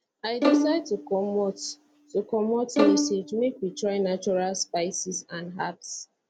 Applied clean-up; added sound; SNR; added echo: none; Bowed string instrument; 1 dB; none.